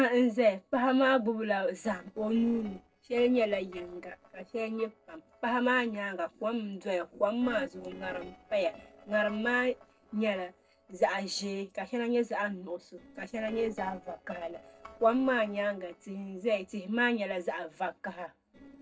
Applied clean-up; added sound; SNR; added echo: neural separator model SepFormer DNS4.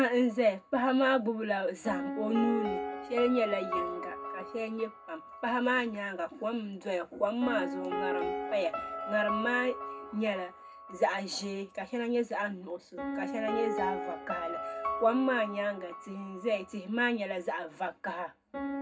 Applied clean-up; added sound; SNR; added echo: none; Piano; 7 dB; reverberation time 0.3 s.